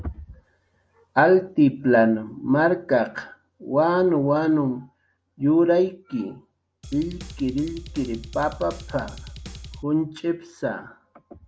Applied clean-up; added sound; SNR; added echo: none; Drum kit; 15 dB; none.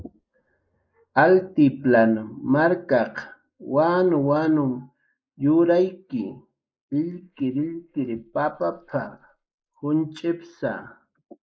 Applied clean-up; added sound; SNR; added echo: neural mask model Resemble Enhance denoiser.